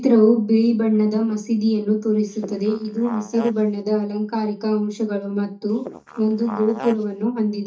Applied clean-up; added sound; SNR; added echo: neural mask model DeepFilterNet 3.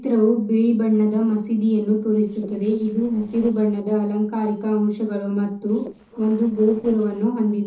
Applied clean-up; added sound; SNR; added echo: neural separator model SepFormer DNS4.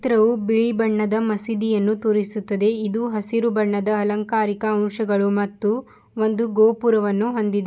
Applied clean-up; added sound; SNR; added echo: none; none; none; none.